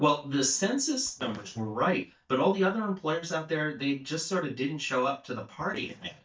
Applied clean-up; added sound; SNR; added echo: neural mask model DeepFilterNet 3.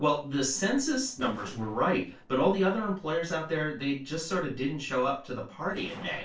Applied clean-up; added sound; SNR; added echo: neural separator model SepFormer DNS4.